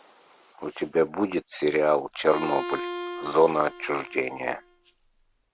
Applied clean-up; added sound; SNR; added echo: none; Bowed string instrument; 11 dB; none.